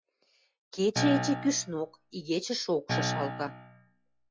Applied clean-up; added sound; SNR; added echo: classical method log-MMSE.